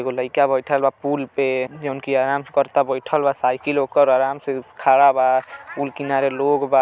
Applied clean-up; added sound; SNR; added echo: none; none; none; none.